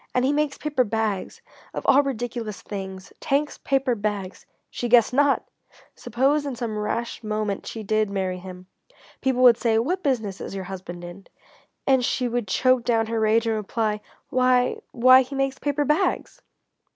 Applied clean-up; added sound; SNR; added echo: none; none; none; none.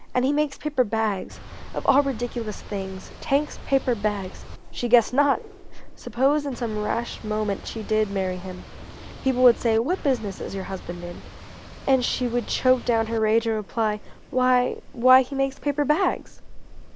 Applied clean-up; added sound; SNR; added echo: none; Boat, Water vehicle + Wind; 13 dB; none.